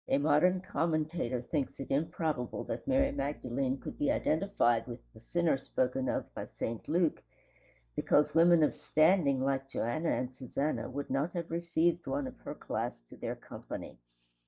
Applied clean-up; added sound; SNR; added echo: neural mask model DeepFilterNet 3.